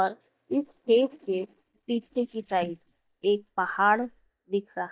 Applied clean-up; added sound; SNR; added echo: neural mask model DeepFilterNet 3.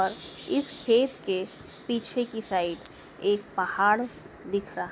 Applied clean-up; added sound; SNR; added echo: none; none; none; none.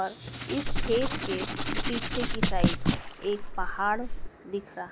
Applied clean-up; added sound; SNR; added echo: none; Splash, splatter + Writing; -4 dB; none.